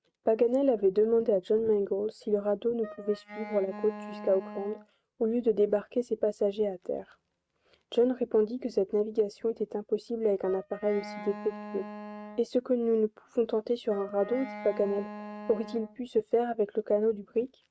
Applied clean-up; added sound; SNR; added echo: neural mask model RNNoise.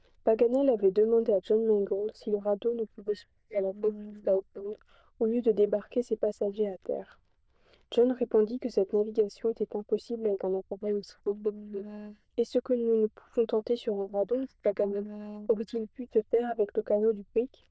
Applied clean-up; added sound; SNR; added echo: neural diffusion model UNIVERSE++.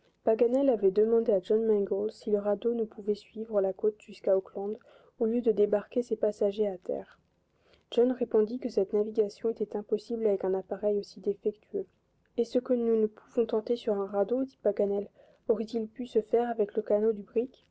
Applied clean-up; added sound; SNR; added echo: none; none; none; none.